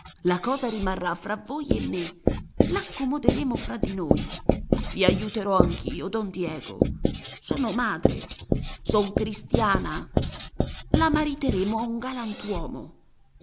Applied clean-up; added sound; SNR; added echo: none; Writing; -1 dB; none.